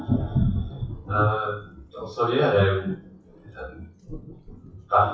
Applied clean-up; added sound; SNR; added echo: classical method WPE with log-MMSE.